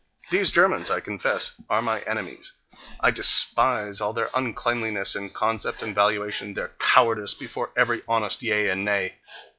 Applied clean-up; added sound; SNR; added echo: classical method log-MMSE.